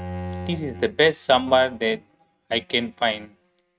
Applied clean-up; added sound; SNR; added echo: neural mask model RNNoise.